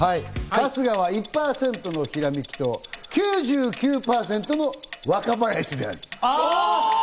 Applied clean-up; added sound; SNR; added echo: none; none; none; none.